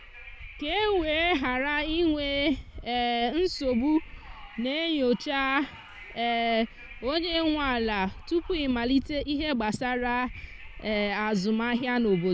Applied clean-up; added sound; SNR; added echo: none; Wind; 15 dB; none.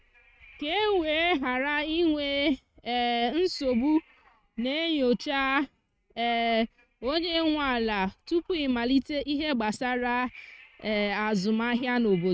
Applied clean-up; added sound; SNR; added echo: neural mask model RNNoise.